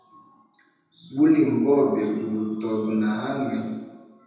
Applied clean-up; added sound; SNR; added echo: none; none; none; reverberation time 1.1 s.